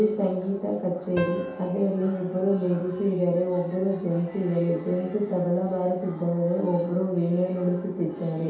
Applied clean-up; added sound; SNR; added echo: none; Piano; 12 dB; reverberation time 0.8 s.